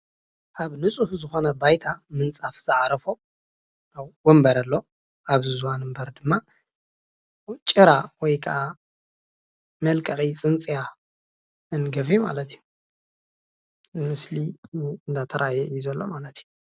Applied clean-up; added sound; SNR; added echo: none; none; none; none.